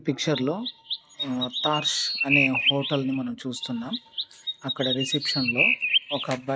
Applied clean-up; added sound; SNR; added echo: neural mask model RNNoise.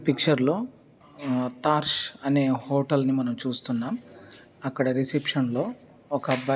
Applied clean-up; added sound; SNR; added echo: none; none; none; none.